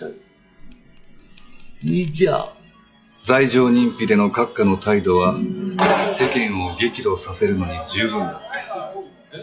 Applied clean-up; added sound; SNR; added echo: classical method WPE with log-MMSE.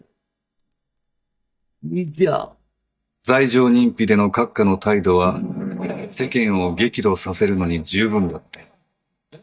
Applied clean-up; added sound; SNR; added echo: neural mask model DeepFilterNet 3.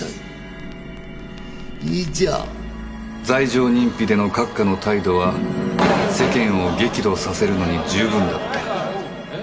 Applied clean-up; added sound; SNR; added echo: none; Crackle; 16 dB; reverberation time 1.2 s.